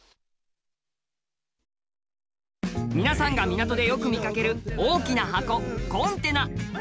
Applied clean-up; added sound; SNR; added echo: none; none; none; none.